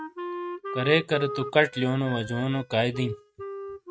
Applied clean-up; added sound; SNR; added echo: neural mask model RNNoise.